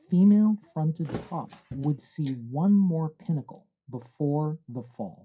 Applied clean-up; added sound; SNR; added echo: classical method WPE with log-MMSE.